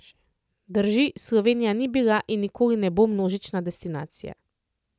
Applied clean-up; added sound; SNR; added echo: none; none; none; none.